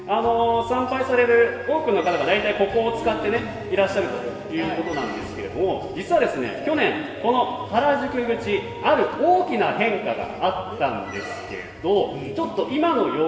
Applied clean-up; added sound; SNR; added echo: none; Squeak; 19 dB; reverberation time 2.5 s.